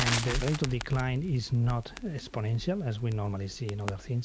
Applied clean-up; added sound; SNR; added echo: none; Crackle; 8 dB; none.